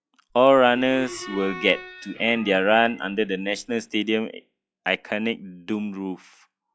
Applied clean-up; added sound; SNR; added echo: classical method log-MMSE.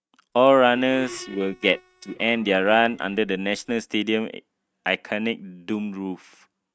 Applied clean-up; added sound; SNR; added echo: neural mask model RNNoise.